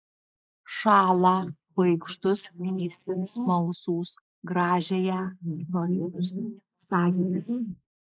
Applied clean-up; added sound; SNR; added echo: neural mask model Resemble Enhance denoiser.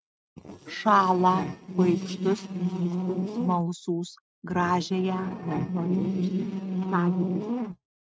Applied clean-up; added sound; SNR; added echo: neural mask model RNNoise.